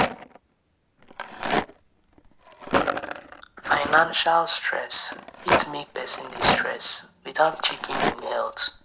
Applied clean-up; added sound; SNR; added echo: none; Rattle; 6 dB; none.